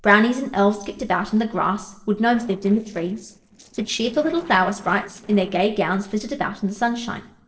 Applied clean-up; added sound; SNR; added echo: neural separator model SepFormer DNS4.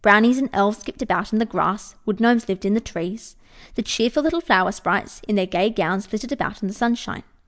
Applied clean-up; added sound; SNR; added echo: none; none; none; none.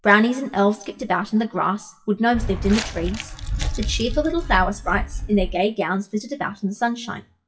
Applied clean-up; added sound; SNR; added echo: classical method WPE with log-MMSE.